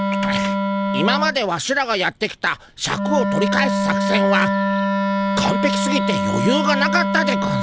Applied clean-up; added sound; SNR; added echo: none; Wind instrument, woodwind instrument; -1 dB; none.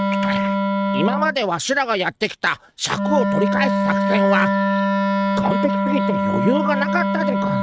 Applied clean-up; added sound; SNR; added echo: neural mask model RNNoise.